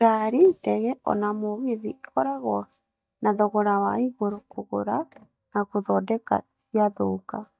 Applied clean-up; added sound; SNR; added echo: neural mask model DeepFilterNet 3.